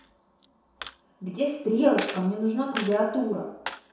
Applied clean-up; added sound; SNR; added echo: none; Coin (dropping); 12 dB; reverberation time 0.7 s.